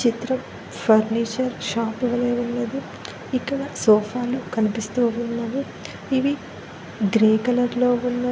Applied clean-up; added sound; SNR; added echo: none; none; none; none.